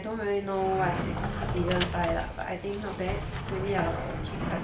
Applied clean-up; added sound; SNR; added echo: none; Sliding door; 2 dB; none.